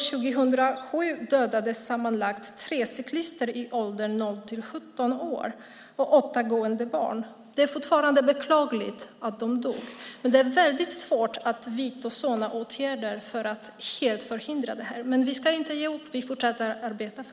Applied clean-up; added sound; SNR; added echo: none; none; none; none.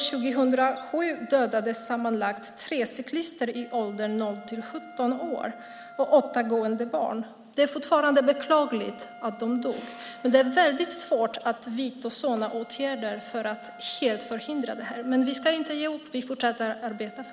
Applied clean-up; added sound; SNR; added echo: none; Wind instrument, woodwind instrument; 20 dB; none.